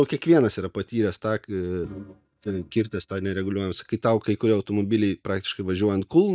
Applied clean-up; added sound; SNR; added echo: neural mask model DeepFilterNet 3.